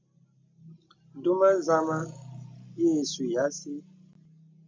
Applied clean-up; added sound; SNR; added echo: none; none; none; none.